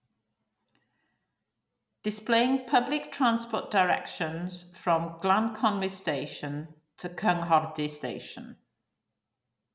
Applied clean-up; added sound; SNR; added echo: none; none; none; none.